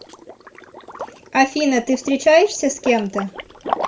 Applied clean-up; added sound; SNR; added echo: none; Liquid; 11 dB; reverberation time 0.2 s.